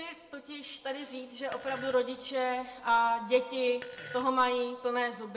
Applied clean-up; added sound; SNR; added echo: none; Fart; 15 dB; reverberation time 0.6 s.